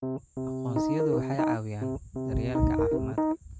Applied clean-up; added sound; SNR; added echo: none; Piano; -4 dB; none.